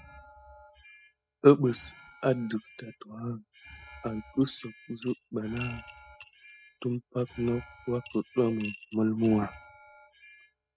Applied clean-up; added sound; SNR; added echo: classical method spectral subtraction.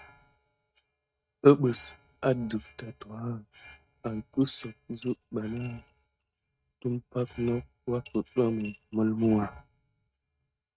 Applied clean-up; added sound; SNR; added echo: neural mask model RNNoise.